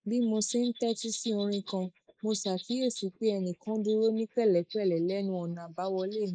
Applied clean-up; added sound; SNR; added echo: neural mask model Resemble Enhance denoiser.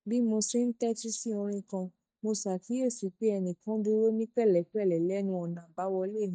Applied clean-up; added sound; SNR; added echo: neural mask model DeepFilterNet 3.